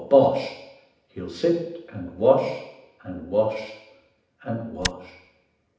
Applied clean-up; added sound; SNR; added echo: none; Tick; 6 dB; reverberation time 0.8 s.